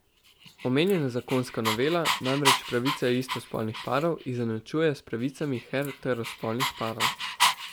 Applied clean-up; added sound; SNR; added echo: none; Dog; 3 dB; none.